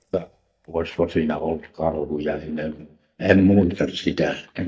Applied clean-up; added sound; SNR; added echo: neural mask model DeepFilterNet 3.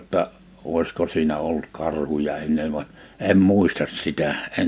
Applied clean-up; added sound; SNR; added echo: none; none; none; none.